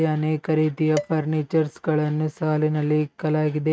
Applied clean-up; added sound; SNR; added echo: neural mask model RNNoise.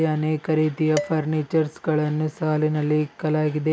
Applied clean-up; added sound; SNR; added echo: none; Dishes, pots, and pans; 15 dB; none.